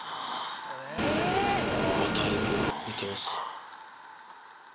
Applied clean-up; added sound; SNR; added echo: none; Motor vehicle (road) / Engine; -4 dB; none.